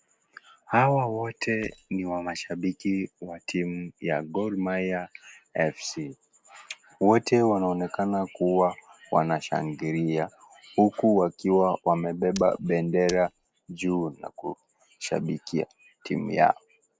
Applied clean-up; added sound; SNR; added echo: neural separator model SepFormer DNS4.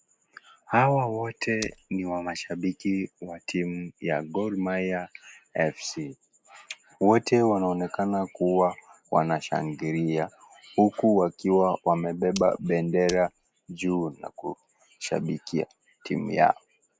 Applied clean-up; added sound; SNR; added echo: neural mask model Resemble Enhance denoiser.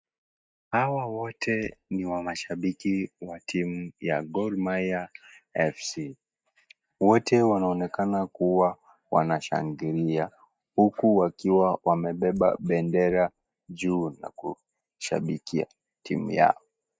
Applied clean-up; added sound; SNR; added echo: neural mask model DeepFilterNet 3.